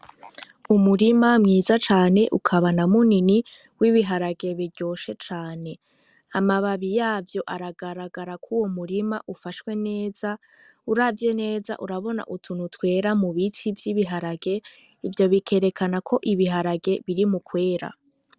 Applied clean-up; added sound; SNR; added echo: none; none; none; none.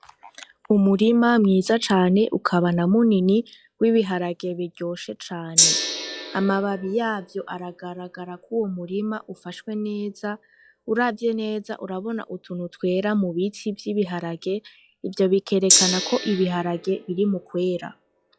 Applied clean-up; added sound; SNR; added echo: classical method log-MMSE.